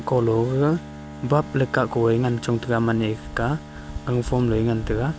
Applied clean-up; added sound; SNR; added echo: none; Bowed string instrument; 15 dB; none.